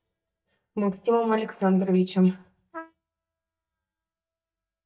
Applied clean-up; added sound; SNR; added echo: neural mask model DeepFilterNet 3.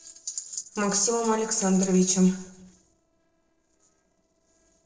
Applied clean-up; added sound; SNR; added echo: neural separator model SepFormer DNS4.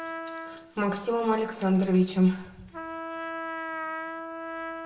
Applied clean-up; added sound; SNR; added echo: none; Trumpet; 10 dB; reverberation time 0.9 s.